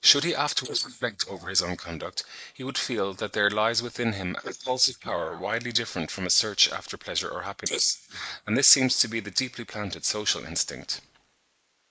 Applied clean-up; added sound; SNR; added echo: neural mask model Resemble Enhance denoiser.